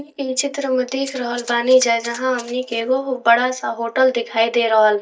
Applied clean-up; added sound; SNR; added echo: neural mask model DeepFilterNet 3.